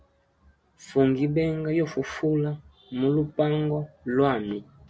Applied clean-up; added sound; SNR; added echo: none; none; none; none.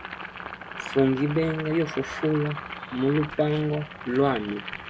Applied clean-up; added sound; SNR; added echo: none; Boiling; 11 dB; none.